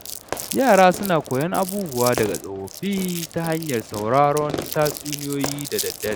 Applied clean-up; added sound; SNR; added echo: none; Fireworks + Crumpling, crinkling; 10 dB; none.